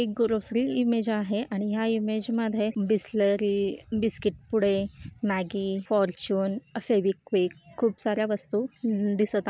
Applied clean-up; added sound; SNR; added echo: none; none; none; none.